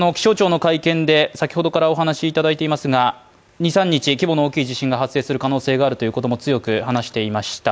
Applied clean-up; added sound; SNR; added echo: none; none; none; none.